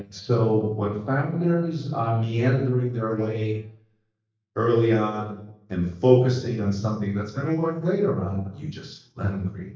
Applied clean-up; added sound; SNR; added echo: neural mask model DeepFilterNet 3.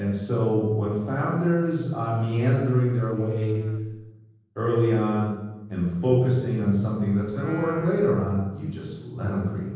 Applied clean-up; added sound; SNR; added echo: neural separator model SepFormer DNS4.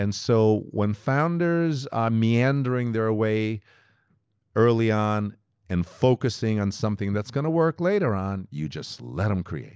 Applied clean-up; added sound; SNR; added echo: none; none; none; none.